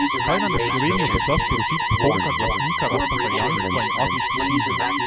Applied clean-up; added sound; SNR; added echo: none; Alarm; -4 dB; none.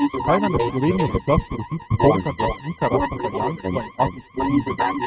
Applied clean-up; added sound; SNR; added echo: neural mask model RNNoise.